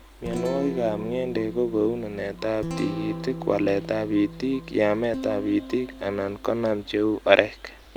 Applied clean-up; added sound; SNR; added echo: none; Guitar; 11 dB; none.